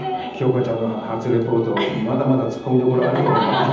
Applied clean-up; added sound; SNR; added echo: none; none; none; reverberation time 0.9 s.